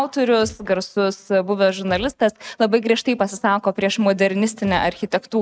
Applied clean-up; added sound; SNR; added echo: neural mask model RNNoise.